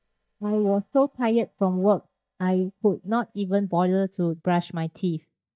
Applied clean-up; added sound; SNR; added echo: neural mask model DeepFilterNet 3.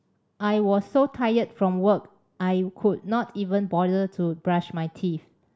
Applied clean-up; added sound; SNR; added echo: none; none; none; none.